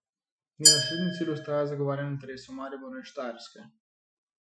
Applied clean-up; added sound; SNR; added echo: classical method Wiener filter.